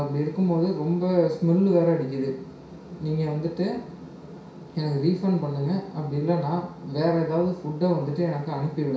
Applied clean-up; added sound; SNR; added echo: none; none; none; reverberation time 0.6 s.